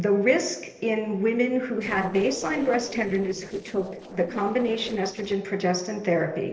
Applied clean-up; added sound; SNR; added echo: neural separator model SepFormer DNS4.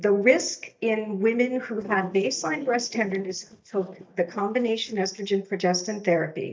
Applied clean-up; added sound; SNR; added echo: neural mask model DeepFilterNet 3.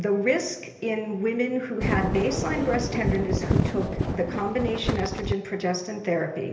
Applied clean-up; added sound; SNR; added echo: none; Wind; 0 dB; reverberation time 1.4 s.